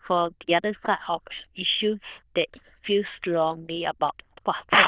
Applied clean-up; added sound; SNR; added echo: neural diffusion model UNIVERSE++.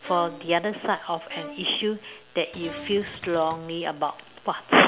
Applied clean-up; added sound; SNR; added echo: none; Bowed string instrument + Cupboard open or close; 17 dB; none.